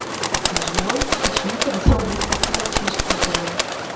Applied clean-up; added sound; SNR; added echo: none; Bird; -3 dB; reverberation time 2.3 s.